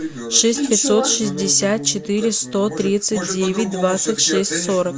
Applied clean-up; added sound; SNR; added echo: none; none; none; none.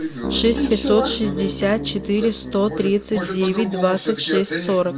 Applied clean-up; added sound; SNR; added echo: none; Keyboard (musical); 14 dB; none.